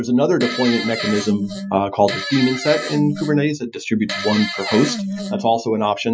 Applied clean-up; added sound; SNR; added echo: classical method Wiener filter.